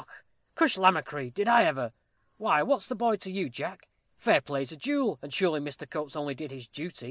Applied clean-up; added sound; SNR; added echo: none; none; none; none.